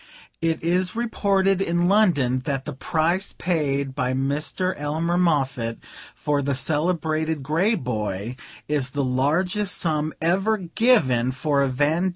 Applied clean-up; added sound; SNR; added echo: none; none; none; none.